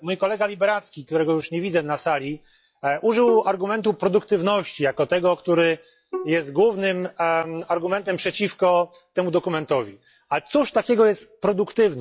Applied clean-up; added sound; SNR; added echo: classical method log-MMSE.